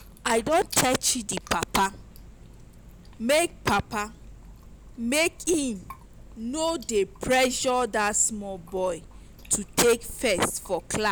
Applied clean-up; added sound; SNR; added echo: none; Chewing, mastication; 19 dB; none.